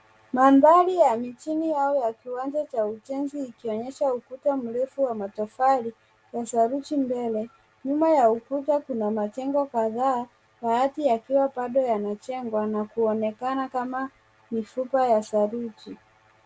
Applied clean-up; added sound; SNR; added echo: none; none; none; none.